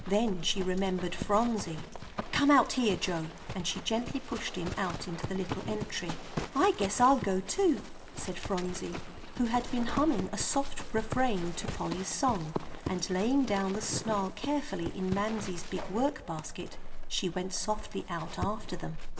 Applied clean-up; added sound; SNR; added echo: none; Livestock, farm animals, working animals; 6 dB; reverberation time 0.7 s.